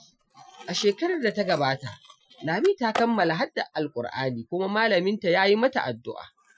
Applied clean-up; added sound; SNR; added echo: classical method Wiener filter.